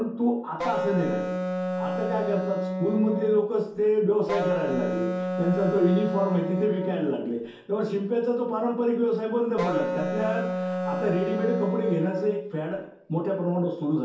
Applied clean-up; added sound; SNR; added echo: none; Wind instrument, woodwind instrument; 4 dB; reverberation time 0.6 s.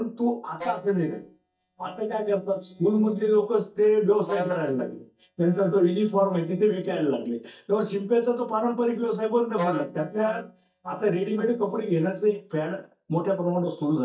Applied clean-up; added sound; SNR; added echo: neural mask model DeepFilterNet 3.